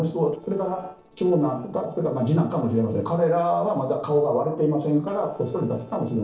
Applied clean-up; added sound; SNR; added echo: neural separator model SepFormer DNS4.